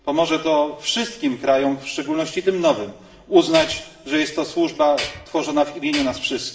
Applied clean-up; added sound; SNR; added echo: none; Tools; 9 dB; reverberation time 1.5 s.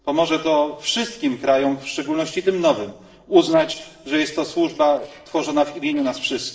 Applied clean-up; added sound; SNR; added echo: neural separator model SepFormer DNS4.